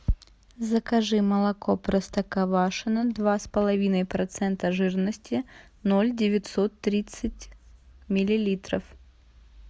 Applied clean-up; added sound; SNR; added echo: none; none; none; none.